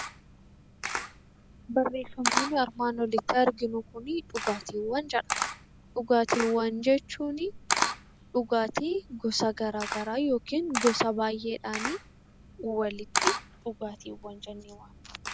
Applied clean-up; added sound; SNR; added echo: none; Camera; 6 dB; none.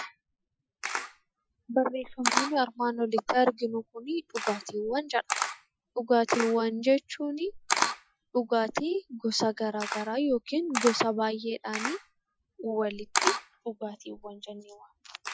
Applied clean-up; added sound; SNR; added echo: classical method Wiener filter.